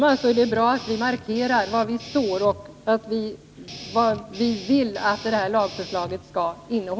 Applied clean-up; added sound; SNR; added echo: none; Guitar; 16 dB; none.